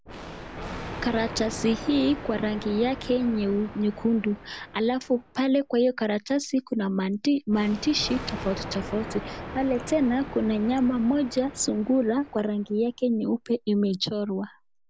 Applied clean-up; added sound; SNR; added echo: none; Thunder; 13 dB; none.